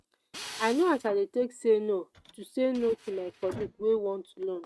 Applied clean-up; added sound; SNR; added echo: neural mask model RNNoise.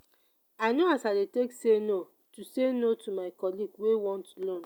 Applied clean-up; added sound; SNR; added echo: none; none; none; none.